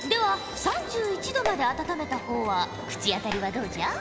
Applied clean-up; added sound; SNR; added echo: none; Engine; 9 dB; none.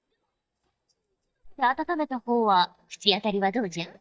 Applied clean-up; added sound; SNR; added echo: neural mask model DeepFilterNet 3.